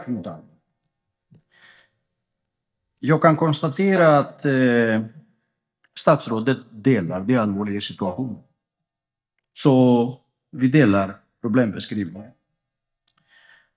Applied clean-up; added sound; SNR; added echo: neural mask model DeepFilterNet 3.